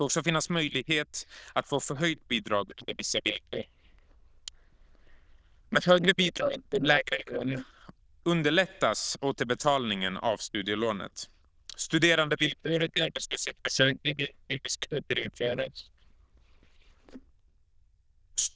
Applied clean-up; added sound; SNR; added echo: neural diffusion model UNIVERSE++.